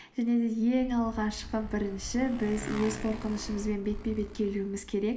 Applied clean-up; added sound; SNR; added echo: none; Motorcycle; 12 dB; none.